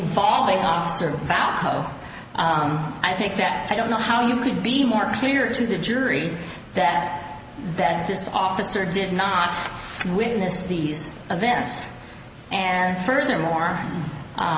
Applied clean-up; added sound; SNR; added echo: none; none; none; none.